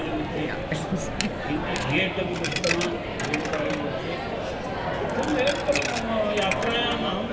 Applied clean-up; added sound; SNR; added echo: none; Coin (dropping); -1 dB; reverberation time 2.3 s.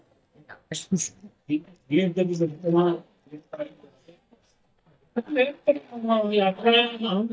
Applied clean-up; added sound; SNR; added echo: neural mask model DeepFilterNet 3.